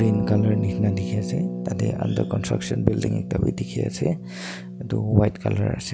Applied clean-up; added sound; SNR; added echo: none; Harp; 7 dB; none.